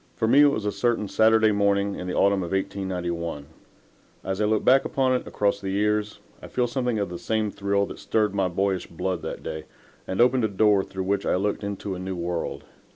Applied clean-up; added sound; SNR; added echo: none; none; none; none.